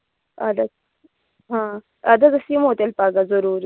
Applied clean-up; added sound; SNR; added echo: none; none; none; none.